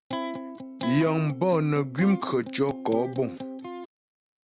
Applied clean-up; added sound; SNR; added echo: none; Electric guitar; 9 dB; none.